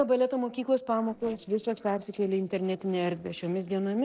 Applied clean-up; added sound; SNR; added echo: neural separator model SepFormer DNS4.